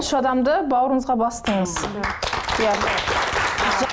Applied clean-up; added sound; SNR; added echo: none; none; none; none.